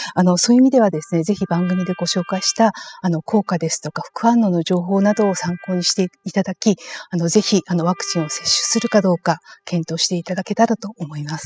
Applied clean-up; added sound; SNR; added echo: classical method spectral subtraction.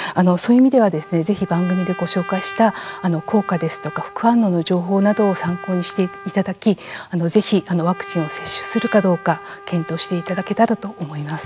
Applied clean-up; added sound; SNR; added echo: none; Trumpet; 17 dB; none.